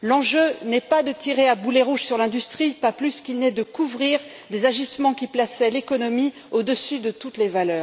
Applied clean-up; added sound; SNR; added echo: none; none; none; none.